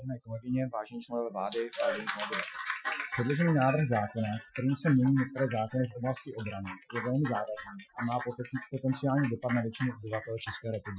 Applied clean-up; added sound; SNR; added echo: classical method Wiener filter.